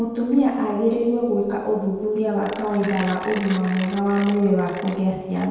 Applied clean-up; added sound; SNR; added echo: none; Mechanisms; 17 dB; reverberation time 1.1 s.